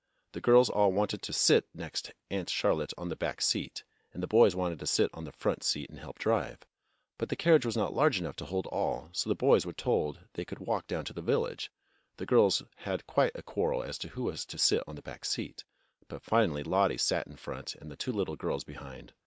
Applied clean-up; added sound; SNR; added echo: none; none; none; none.